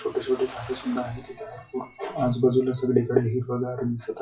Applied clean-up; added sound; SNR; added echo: classical method WPE with log-MMSE.